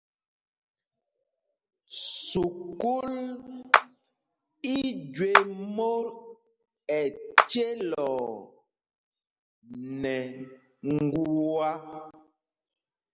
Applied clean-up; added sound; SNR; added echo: none; Clapping; -3 dB; none.